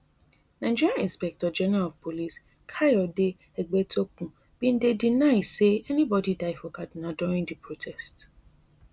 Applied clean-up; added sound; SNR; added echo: none; none; none; none.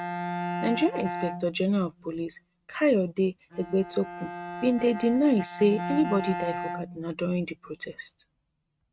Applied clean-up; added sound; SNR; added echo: neural mask model RNNoise.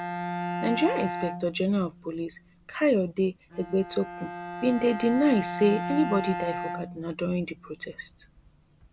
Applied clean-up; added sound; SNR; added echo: none; Bowed string instrument; 8 dB; none.